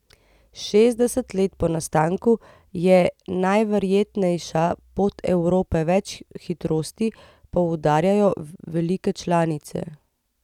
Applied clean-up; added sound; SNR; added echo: none; none; none; none.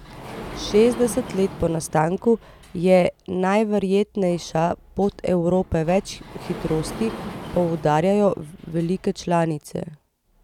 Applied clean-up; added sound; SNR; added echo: none; Sliding door; 16 dB; none.